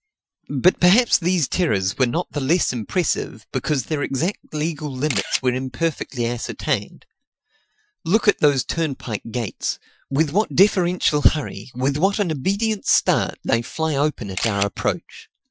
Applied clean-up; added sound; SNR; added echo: classical method Wiener filter.